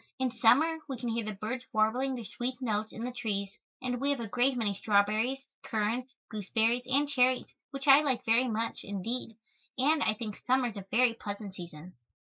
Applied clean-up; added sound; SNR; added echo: neural mask model Resemble Enhance denoiser.